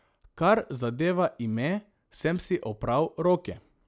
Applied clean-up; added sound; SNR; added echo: none; none; none; none.